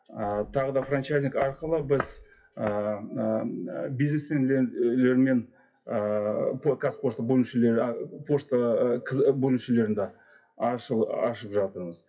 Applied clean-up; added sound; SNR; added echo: classical method WPE with log-MMSE.